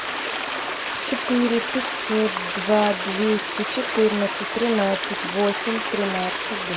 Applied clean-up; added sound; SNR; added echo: none; Stream; 3 dB; none.